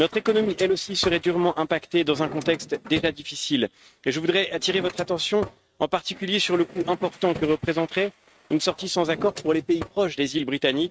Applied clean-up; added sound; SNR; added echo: neural mask model RNNoise.